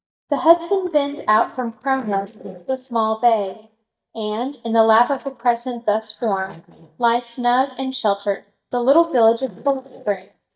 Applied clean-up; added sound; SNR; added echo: neural mask model DeepFilterNet 3.